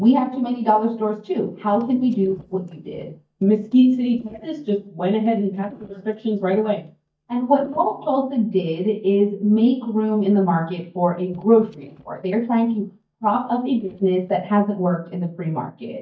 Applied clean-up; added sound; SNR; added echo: neural mask model DeepFilterNet 3.